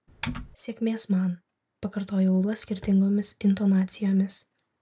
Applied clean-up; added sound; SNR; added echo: none; Typing; 9 dB; none.